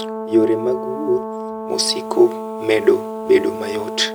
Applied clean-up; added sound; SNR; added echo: none; Brass instrument; 8 dB; none.